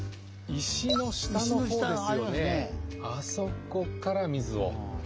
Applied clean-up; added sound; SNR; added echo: none; Organ; 15 dB; none.